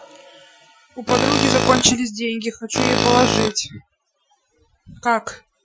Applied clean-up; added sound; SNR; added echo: classical method Wiener filter.